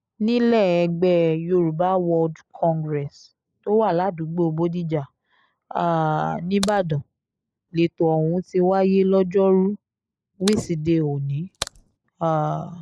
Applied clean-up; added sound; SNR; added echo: neural mask model Resemble Enhance denoiser.